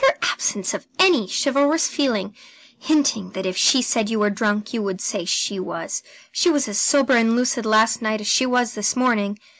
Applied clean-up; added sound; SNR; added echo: none; none; none; none.